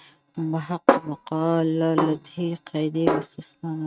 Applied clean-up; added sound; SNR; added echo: neural mask model RNNoise.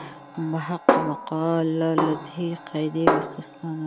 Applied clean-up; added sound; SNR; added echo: none; Snare drum; 0 dB; none.